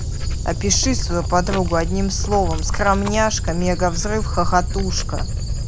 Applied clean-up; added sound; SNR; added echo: none; Dog; 1 dB; none.